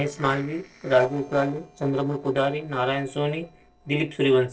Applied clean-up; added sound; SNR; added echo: neural separator model SepFormer DNS4.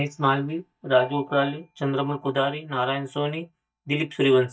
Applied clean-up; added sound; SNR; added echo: neural mask model DeepFilterNet 3.